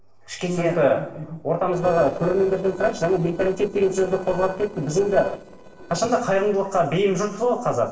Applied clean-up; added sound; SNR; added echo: neural separator model SepFormer DNS4.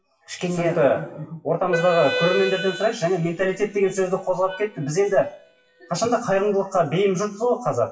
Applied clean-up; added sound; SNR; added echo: classical method WPE with log-MMSE.